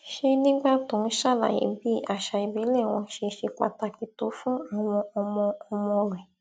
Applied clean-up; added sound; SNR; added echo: none; none; none; none.